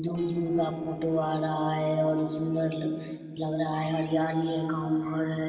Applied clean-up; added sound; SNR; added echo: neural separator model SepFormer DNS4.